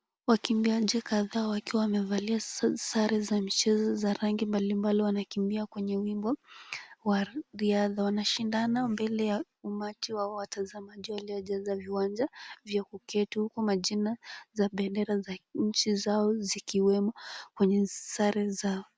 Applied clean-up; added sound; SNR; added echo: none; none; none; none.